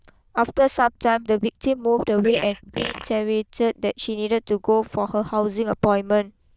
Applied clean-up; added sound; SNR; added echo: neural diffusion model UNIVERSE++.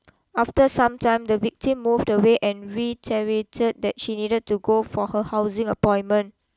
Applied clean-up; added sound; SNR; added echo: none; none; none; none.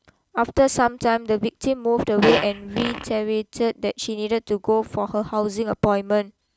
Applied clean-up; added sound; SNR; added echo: none; Fart; 3 dB; none.